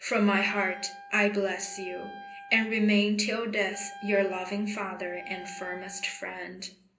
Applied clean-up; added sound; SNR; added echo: none; Wind instrument, woodwind instrument; 17 dB; reverberation time 0.5 s.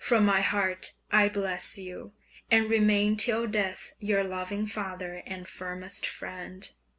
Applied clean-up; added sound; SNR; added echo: none; none; none; none.